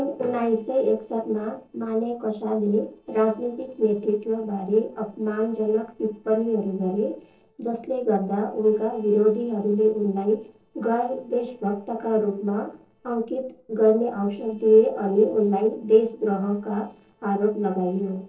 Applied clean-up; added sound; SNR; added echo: neural separator model SepFormer DNS4.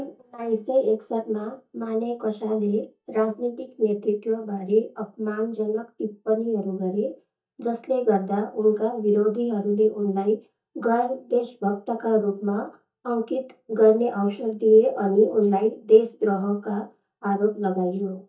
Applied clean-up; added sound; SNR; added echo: neural mask model DeepFilterNet 3.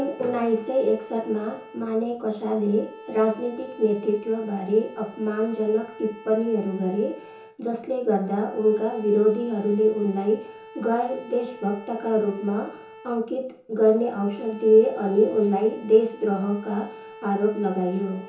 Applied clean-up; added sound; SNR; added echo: none; Bowed string instrument; 19 dB; reverberation time 0.6 s.